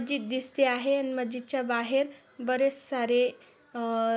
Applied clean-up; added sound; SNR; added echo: none; none; none; none.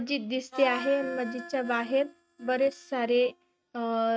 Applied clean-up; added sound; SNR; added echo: neural mask model RNNoise.